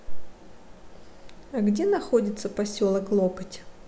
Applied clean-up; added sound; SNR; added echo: none; none; none; none.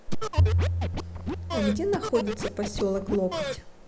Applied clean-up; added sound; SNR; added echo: none; Bowed string instrument + Scratching (performance technique); -1 dB; none.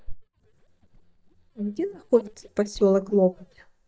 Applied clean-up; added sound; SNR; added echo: neural mask model DeepFilterNet 3.